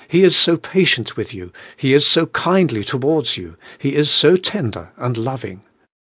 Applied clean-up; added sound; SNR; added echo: none; none; none; none.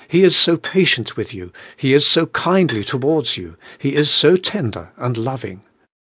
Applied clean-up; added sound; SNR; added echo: none; Bowed string instrument; 18 dB; none.